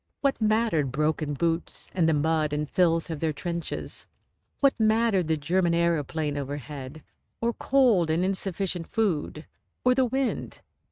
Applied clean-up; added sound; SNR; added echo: neural mask model RNNoise.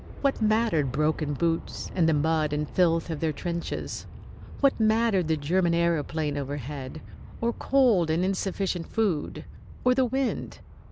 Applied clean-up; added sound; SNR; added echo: none; Aircraft; 14 dB; none.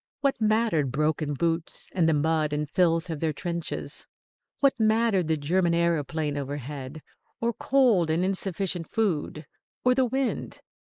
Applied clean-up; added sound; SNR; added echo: neural mask model Resemble Enhance denoiser.